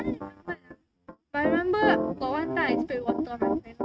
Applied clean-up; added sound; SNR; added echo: neural mask model RNNoise.